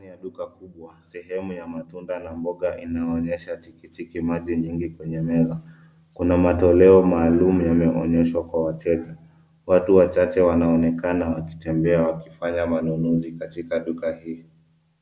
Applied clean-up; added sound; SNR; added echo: none; none; none; none.